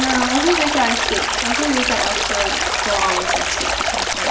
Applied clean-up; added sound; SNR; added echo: none; Stream; -3 dB; reverberation time 1.9 s.